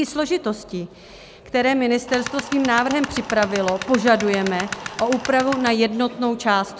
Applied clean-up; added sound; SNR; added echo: none; Tools; 10 dB; none.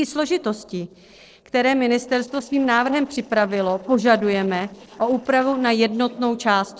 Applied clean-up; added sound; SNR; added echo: neural separator model SepFormer DNS4.